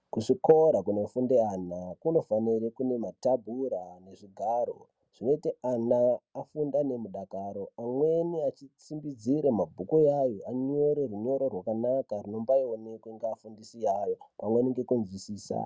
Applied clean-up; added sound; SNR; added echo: none; none; none; none.